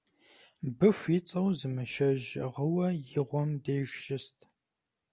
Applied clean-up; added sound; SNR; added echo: none; none; none; none.